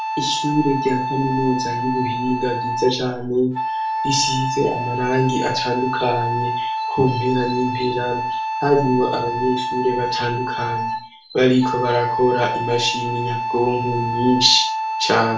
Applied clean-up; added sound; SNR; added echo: none; Wind instrument, woodwind instrument; 3 dB; reverberation time 0.4 s.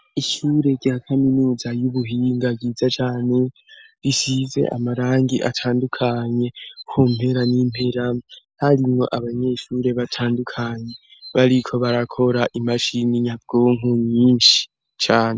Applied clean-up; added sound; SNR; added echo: none; none; none; none.